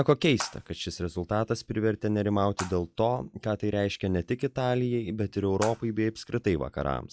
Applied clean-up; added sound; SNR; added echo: classical method log-MMSE.